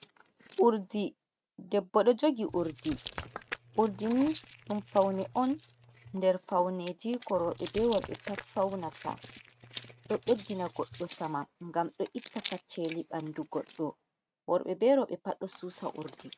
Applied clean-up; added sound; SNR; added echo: neural mask model RNNoise.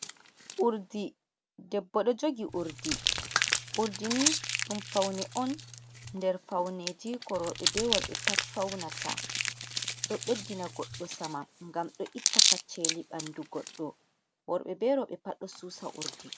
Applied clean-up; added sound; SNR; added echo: none; Crumpling, crinkling + Hands; 0 dB; none.